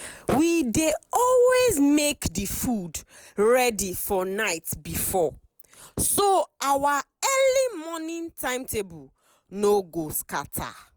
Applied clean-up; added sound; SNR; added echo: none; none; none; none.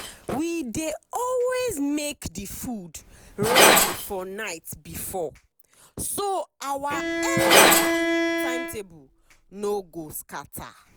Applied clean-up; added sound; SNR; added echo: none; Bowed string instrument + Glass; -5 dB; none.